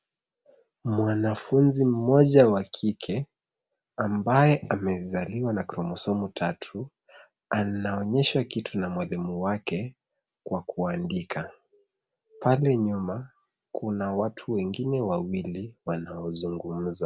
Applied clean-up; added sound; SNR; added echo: none; none; none; none.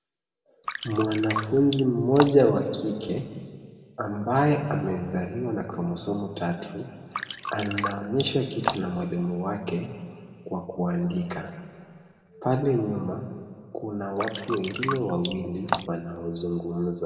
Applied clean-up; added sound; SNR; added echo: none; Drip; 6 dB; reverberation time 2.0 s.